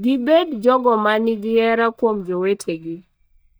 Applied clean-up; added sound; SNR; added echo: neural mask model DeepFilterNet 3.